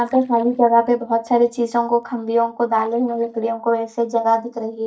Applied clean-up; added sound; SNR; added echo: neural mask model DeepFilterNet 3.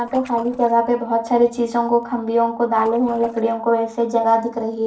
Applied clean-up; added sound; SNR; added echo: neural separator model SepFormer DNS4.